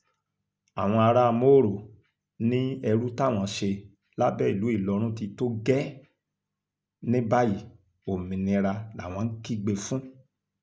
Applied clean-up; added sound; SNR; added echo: none; none; none; none.